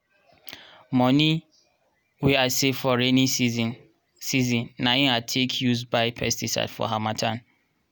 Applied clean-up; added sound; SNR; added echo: none; none; none; none.